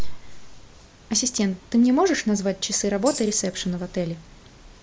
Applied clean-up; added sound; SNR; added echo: none; Tambourine; 17 dB; none.